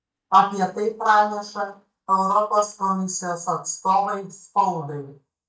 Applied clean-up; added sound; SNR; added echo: neural mask model DeepFilterNet 3.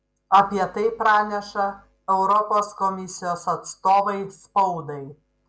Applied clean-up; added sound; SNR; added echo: none; none; none; none.